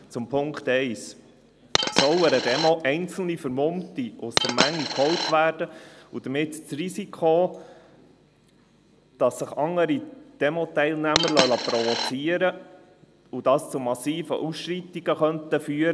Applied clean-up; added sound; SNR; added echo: none; Coin (dropping); 0 dB; none.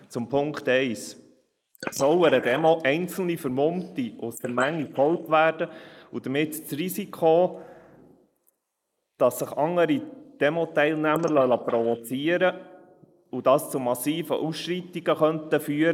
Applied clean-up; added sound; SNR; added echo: neural mask model Resemble Enhance denoiser.